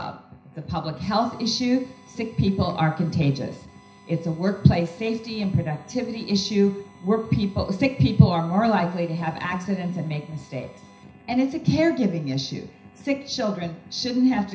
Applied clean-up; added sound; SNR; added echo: none; none; none; reverberation time 0.5 s.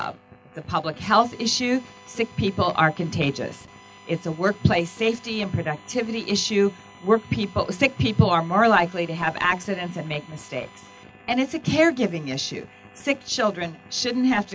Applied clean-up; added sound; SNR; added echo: none; none; none; none.